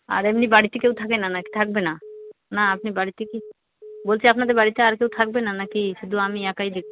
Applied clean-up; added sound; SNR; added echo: none; Telephone; 20 dB; none.